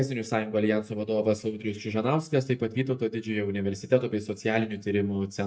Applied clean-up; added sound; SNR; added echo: neural mask model DeepFilterNet 3.